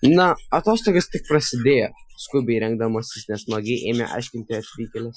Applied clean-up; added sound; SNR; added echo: classical method Wiener filter.